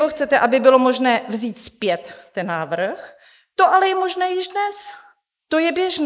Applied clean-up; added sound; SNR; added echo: neural mask model Resemble Enhance denoiser.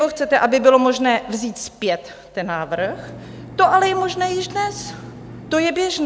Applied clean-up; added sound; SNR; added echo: none; Engine; 16 dB; none.